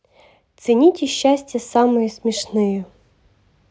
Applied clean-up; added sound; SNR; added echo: none; none; none; none.